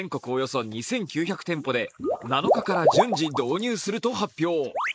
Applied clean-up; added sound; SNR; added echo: neural mask model Resemble Enhance denoiser.